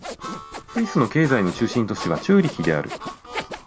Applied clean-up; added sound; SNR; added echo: none; Harmonica + Sawing; 12 dB; none.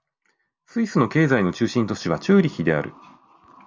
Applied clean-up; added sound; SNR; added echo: none; none; none; none.